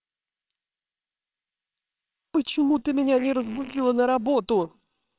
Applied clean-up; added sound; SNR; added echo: neural separator model SepFormer WHAMR!.